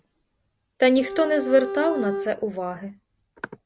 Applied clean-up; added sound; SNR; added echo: none; Bowed string instrument; 7 dB; none.